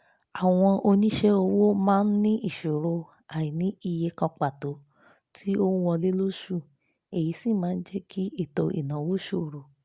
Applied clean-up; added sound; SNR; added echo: none; none; none; none.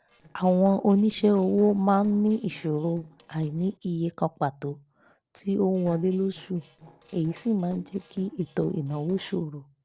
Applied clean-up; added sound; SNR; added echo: neural separator model SepFormer DNS4.